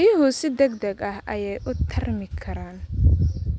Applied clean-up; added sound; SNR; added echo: none; none; none; none.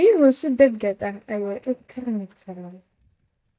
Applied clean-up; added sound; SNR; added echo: neural mask model DeepFilterNet 3.